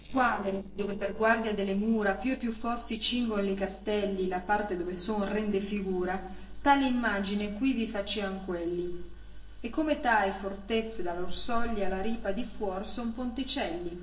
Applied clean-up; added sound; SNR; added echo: neural separator model SepFormer DNS4.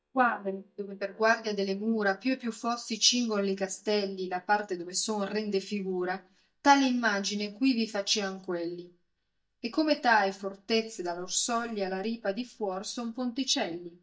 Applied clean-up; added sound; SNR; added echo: neural mask model DeepFilterNet 3.